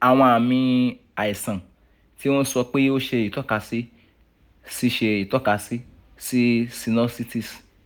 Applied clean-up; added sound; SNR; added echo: none; none; none; none.